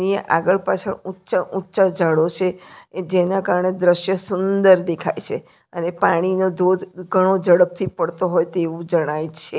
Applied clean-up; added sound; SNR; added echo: none; none; none; none.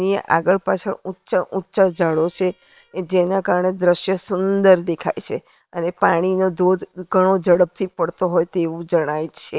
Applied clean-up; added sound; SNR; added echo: neural separator model SepFormer WHAM!.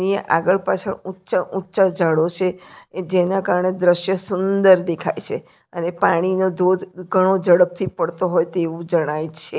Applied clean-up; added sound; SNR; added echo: neural mask model Resemble Enhance denoiser.